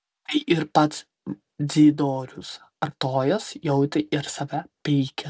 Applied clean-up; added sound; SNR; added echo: none; none; none; none.